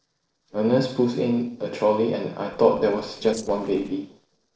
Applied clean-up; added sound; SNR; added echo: neural separator model SepFormer DNS4.